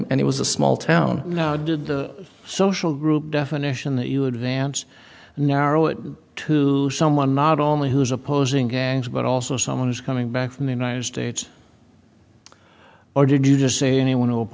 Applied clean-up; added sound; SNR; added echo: none; none; none; none.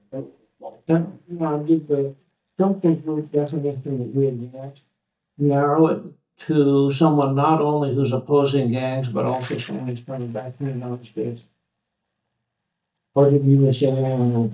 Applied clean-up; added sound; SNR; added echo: neural mask model DeepFilterNet 3.